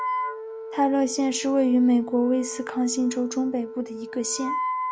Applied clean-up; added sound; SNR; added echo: none; Wind instrument, woodwind instrument; 8 dB; none.